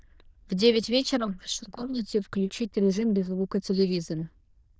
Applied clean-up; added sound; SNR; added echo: neural diffusion model UNIVERSE++.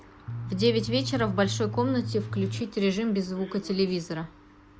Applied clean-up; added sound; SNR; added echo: none; Bass guitar; 5 dB; none.